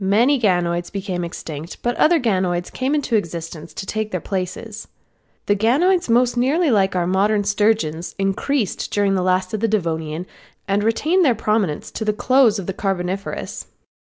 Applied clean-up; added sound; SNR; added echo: none; none; none; none.